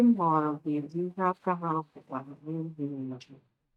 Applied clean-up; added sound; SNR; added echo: neural mask model DeepFilterNet 3.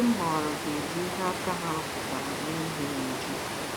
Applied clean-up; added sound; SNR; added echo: none; Water; 1 dB; none.